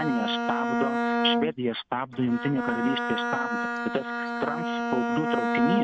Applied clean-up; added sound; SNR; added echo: neural mask model RNNoise.